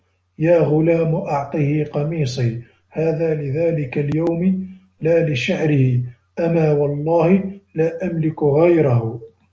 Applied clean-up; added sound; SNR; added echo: none; none; none; none.